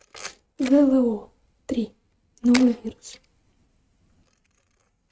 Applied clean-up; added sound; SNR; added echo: neural mask model RNNoise.